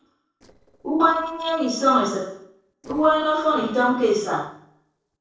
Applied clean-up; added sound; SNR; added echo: neural separator model SepFormer DNS4.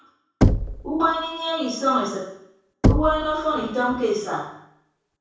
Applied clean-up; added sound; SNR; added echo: none; Knock / Wood; 0 dB; reverberation time 0.7 s.